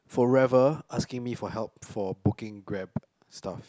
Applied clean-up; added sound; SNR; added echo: none; none; none; none.